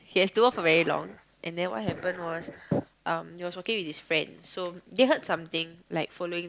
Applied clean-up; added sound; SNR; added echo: none; Dog; 18 dB; none.